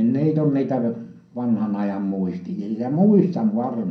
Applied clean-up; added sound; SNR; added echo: none; none; none; reverberation time 0.6 s.